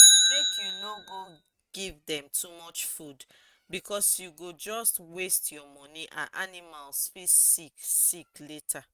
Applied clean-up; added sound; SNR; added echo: neural mask model RNNoise.